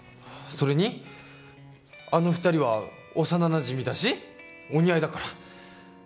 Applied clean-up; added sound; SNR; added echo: none; none; none; none.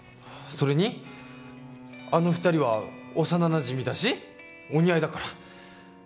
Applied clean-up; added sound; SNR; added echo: none; Bowed string instrument; 20 dB; none.